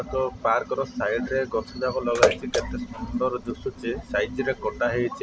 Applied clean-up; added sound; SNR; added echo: none; Bathtub (filling or washing) / Water / Splash, splatter; 3 dB; none.